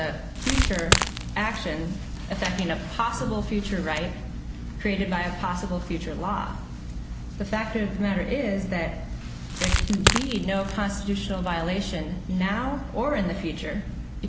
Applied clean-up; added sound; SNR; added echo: none; Crackle; 0 dB; none.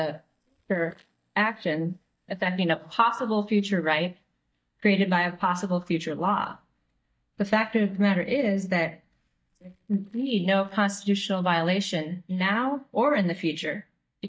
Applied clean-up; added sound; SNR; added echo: neural mask model DeepFilterNet 3.